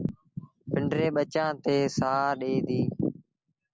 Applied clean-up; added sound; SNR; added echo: none; none; none; none.